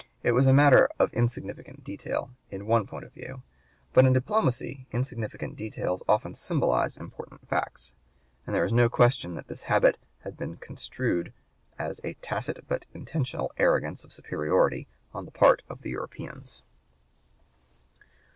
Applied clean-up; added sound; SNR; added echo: none; none; none; none.